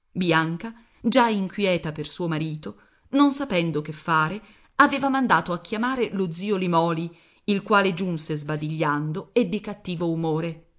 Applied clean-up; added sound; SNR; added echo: neural mask model Resemble Enhance denoiser.